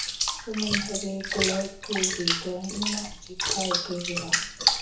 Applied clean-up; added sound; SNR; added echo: none; Bathtub (filling or washing) / Water; -3 dB; reverberation time 0.6 s.